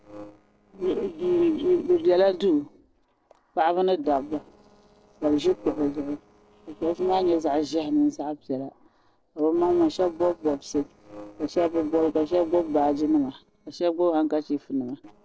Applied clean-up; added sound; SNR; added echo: neural separator model SepFormer DNS4.